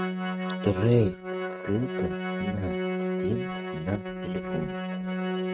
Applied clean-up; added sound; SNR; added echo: neural mask model RNNoise.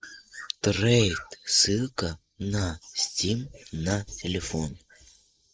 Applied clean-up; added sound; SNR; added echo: neural mask model Resemble Enhance denoiser.